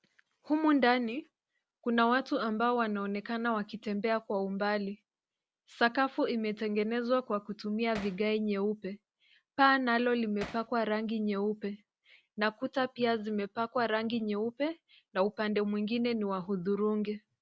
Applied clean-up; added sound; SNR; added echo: none; Hammer; 13 dB; none.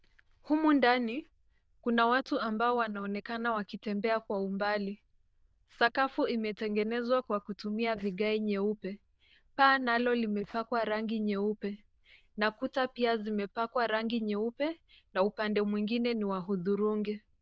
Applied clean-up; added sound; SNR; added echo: neural diffusion model UNIVERSE++.